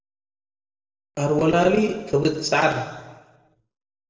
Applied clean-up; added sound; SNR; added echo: none; none; none; reverberation time 1.2 s.